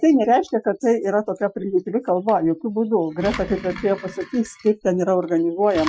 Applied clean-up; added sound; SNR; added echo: classical method Wiener filter.